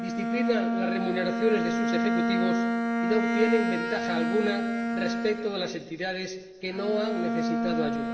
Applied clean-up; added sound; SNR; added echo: none; Bowed string instrument; -2 dB; reverberation time 2.9 s.